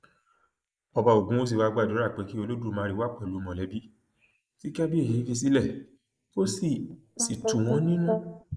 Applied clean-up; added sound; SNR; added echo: neural mask model Resemble Enhance denoiser.